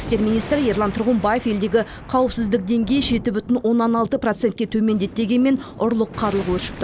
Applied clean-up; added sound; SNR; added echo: none; Thunder; 14 dB; none.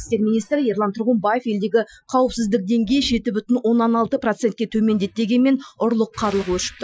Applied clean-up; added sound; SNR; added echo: classical method Wiener filter.